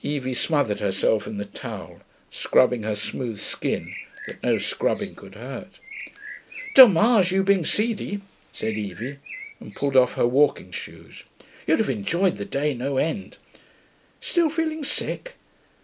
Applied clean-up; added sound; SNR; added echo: none; Bird; 16 dB; none.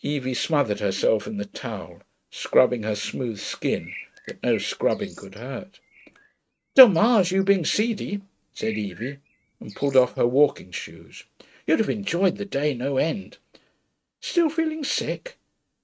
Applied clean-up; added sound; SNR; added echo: neural mask model RNNoise.